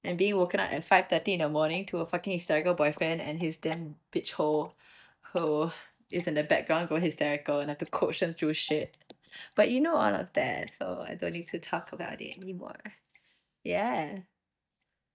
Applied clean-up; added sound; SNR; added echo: neural mask model DeepFilterNet 3.